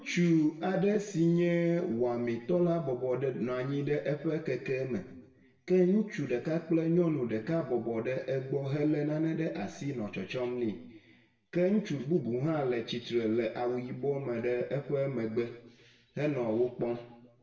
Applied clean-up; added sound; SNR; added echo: none; none; none; reverberation time 0.8 s.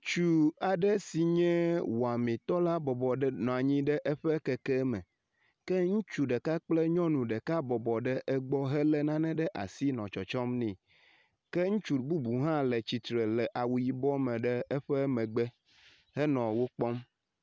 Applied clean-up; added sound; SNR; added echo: none; none; none; none.